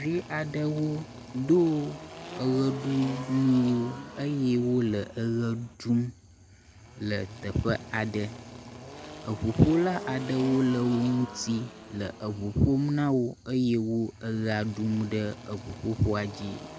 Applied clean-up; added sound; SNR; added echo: none; Engine; 15 dB; none.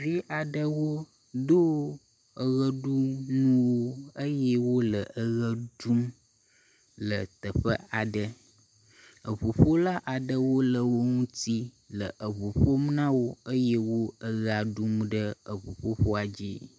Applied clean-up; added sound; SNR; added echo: none; none; none; none.